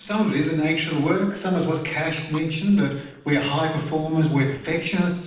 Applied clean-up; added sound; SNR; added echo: neural separator model SepFormer DNS4.